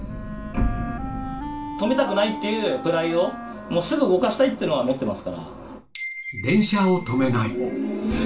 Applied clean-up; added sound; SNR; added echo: none; Wind instrument, woodwind instrument; 13 dB; reverberation time 0.3 s.